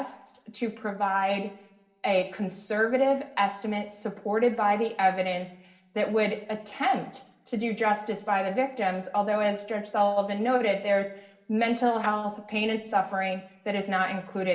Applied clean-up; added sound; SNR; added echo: none; Clapping; 19 dB; reverberation time 0.7 s.